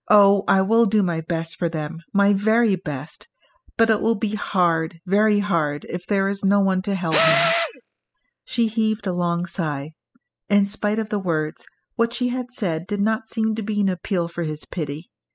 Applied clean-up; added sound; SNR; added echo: classical method spectral subtraction.